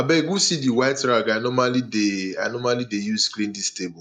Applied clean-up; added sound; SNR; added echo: neural mask model Resemble Enhance denoiser.